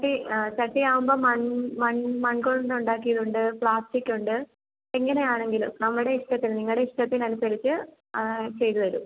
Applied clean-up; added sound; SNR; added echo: none; none; none; none.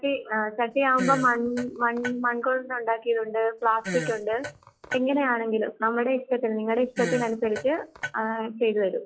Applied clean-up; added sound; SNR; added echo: classical method log-MMSE.